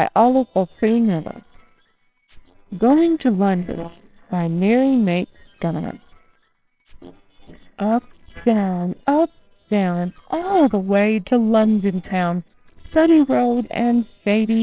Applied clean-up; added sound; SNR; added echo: neural separator model SepFormer WHAMR!.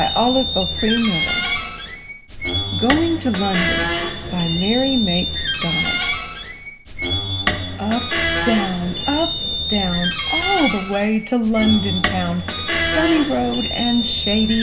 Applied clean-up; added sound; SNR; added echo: none; Squeak; 1 dB; reverberation time 1.6 s.